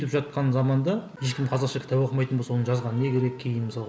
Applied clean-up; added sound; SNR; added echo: none; none; none; none.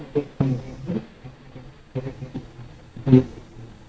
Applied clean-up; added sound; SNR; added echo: neural mask model DeepFilterNet 3.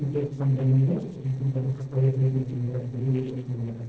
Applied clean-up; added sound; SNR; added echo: neural separator model SepFormer DNS4.